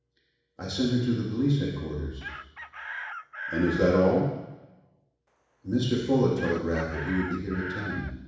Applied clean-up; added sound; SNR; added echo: none; Chicken, rooster; 13 dB; reverberation time 1.1 s.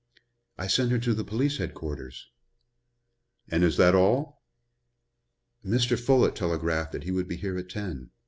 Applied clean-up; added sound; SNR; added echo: none; none; none; none.